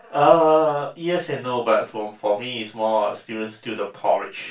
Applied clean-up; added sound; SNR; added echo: none; none; none; reverberation time 0.2 s.